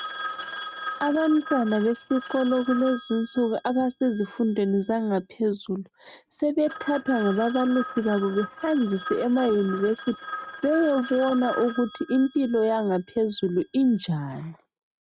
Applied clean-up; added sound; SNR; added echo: neural mask model RNNoise.